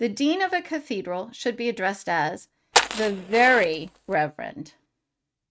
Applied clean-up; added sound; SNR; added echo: neural mask model RNNoise.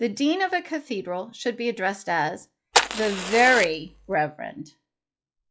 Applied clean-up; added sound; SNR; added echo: classical method log-MMSE.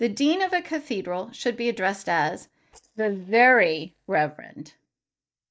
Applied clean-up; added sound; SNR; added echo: neural mask model DeepFilterNet 3.